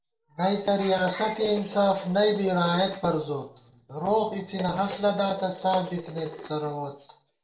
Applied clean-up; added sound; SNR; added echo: neural separator model SepFormer DNS4.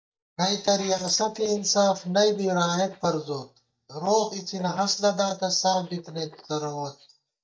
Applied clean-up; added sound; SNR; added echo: neural mask model DeepFilterNet 3.